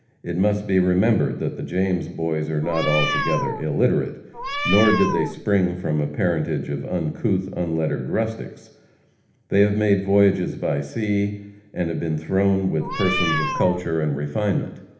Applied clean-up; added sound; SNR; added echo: none; Meow; 4 dB; reverberation time 1.0 s.